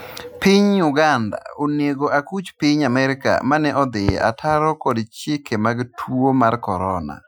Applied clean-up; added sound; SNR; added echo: classical method Wiener filter.